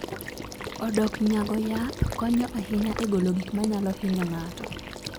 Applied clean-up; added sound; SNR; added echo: none; Water / Liquid; 9 dB; none.